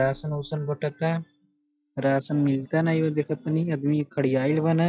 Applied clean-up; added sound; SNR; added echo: classical method log-MMSE.